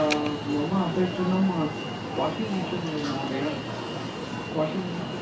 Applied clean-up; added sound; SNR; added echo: none; Alarm; 4 dB; reverberation time 0.2 s.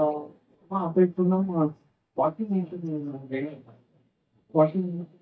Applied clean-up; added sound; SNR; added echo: neural mask model DeepFilterNet 3.